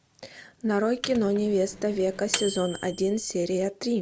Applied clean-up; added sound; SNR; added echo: none; Microwave oven; 11 dB; none.